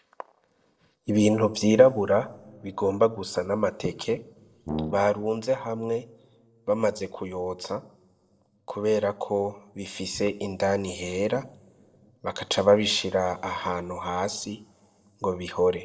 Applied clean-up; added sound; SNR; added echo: neural separator model SepFormer DNS4.